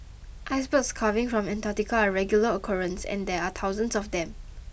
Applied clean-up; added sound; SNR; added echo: none; none; none; none.